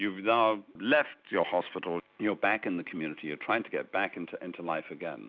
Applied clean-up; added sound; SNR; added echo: none; none; none; none.